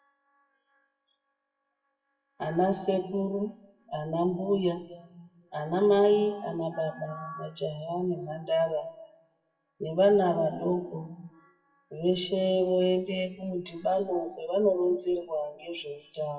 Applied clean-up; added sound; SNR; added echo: classical method WPE with log-MMSE.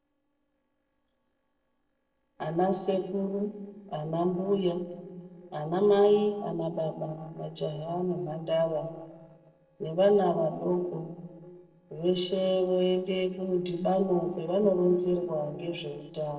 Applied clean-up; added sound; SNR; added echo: neural separator model SepFormer DNS4.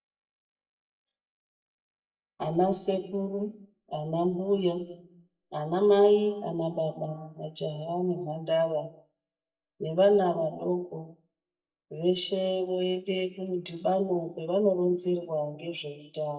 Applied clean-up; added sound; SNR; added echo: neural mask model DeepFilterNet 3.